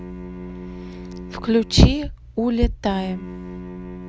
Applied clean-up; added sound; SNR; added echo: none; Bowed string instrument; 14 dB; none.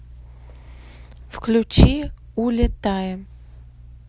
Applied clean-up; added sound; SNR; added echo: none; none; none; none.